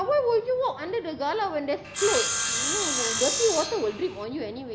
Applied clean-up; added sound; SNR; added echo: none; Sawing; 1 dB; none.